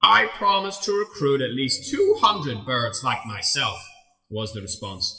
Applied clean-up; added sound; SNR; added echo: classical method WPE with log-MMSE.